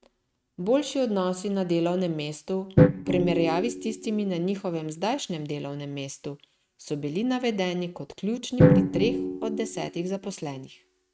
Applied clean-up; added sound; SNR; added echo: neural mask model RNNoise.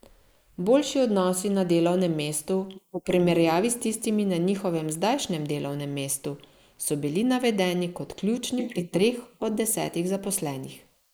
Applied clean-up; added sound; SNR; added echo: neural mask model Resemble Enhance denoiser.